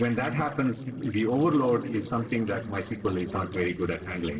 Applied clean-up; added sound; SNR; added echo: neural separator model SepFormer DNS4.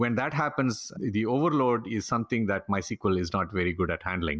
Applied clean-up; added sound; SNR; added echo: none; none; none; none.